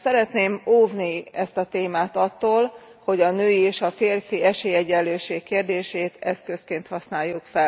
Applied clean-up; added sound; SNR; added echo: none; none; none; none.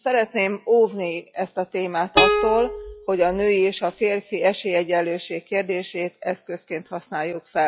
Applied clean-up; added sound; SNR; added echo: classical method log-MMSE.